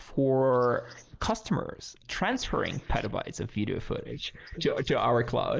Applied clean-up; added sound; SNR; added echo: neural mask model Resemble Enhance denoiser.